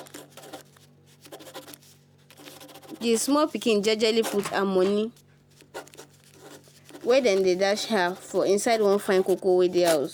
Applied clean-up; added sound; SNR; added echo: none; Door + Writing; 18 dB; none.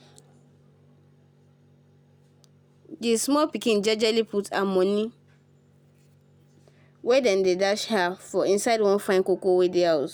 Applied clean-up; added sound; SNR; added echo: none; none; none; none.